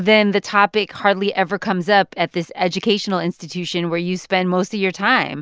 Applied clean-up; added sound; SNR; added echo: none; none; none; none.